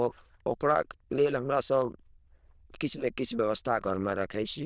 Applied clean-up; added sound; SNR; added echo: neural diffusion model UNIVERSE++.